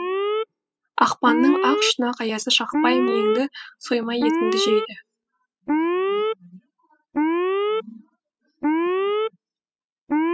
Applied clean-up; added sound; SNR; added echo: classical method spectral subtraction.